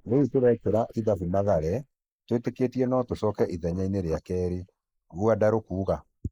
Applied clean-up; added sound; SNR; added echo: neural mask model Resemble Enhance denoiser.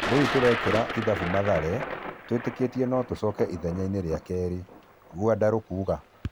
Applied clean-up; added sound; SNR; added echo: none; Thunder; 7 dB; none.